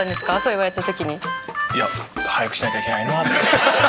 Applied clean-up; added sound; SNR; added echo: none; Bicycle bell; 15 dB; none.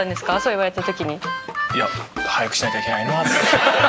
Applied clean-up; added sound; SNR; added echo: none; none; none; none.